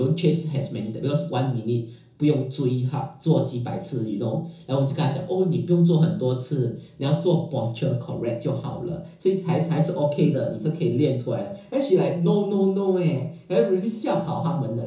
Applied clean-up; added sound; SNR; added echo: none; none; none; reverberation time 0.7 s.